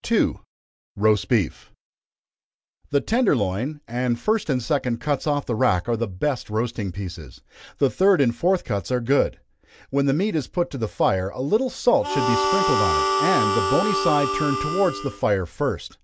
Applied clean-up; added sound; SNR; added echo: none; Harmonica; 0 dB; none.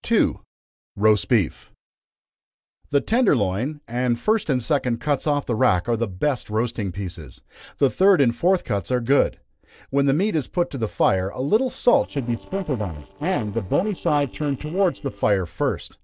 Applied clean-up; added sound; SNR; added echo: neural separator model SepFormer DNS4.